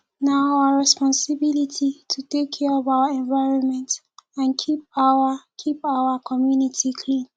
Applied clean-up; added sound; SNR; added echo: none; none; none; none.